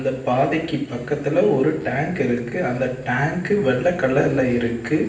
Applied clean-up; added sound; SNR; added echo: none; Guitar; 19 dB; reverberation time 0.6 s.